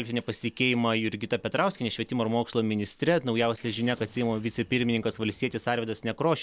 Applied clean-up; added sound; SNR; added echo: neural separator model SepFormer DNS4.